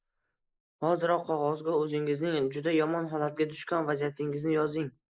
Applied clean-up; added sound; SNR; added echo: neural mask model Resemble Enhance denoiser.